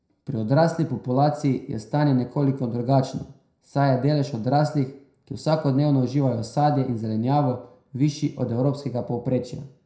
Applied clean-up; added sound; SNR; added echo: none; none; none; reverberation time 0.5 s.